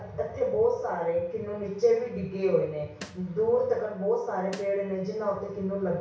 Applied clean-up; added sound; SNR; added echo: none; Snare drum; 17 dB; reverberation time 0.6 s.